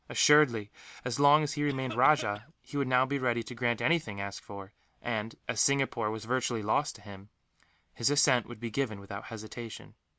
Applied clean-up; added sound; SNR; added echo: none; Cough; 15 dB; none.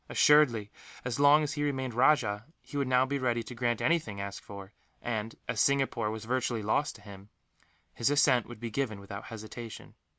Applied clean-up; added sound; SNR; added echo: none; none; none; none.